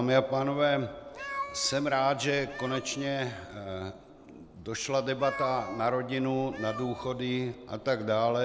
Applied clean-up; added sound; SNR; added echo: none; Meow; 14 dB; none.